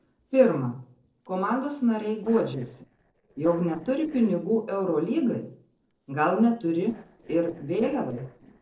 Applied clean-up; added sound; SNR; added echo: neural separator model SepFormer DNS4.